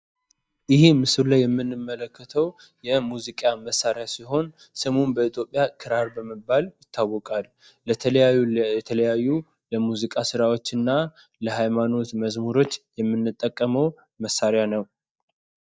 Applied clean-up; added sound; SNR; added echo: neural mask model DeepFilterNet 3.